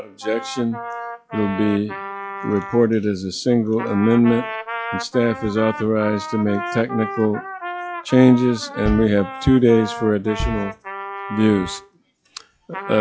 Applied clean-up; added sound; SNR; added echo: classical method log-MMSE.